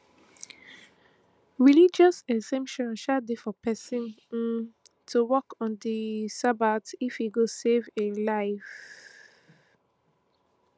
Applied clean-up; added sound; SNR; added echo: none; none; none; none.